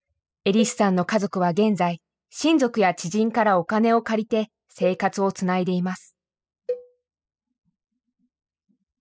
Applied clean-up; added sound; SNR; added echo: classical method spectral subtraction.